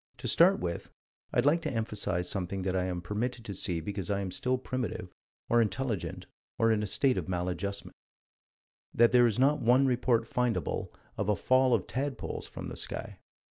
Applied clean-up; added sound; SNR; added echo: none; none; none; none.